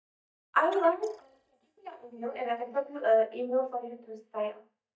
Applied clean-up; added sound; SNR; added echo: neural mask model DeepFilterNet 3.